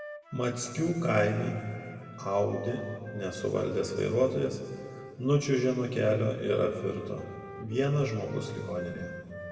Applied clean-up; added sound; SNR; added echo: none; Wind instrument, woodwind instrument; 16 dB; reverberation time 2.1 s.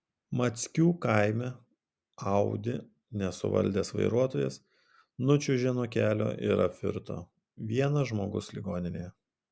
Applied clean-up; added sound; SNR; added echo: none; none; none; none.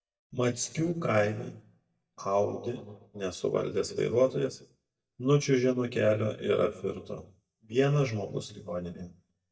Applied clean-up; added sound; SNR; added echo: neural mask model DeepFilterNet 3.